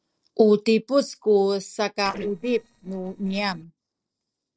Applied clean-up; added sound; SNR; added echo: neural separator model SepFormer DNS4.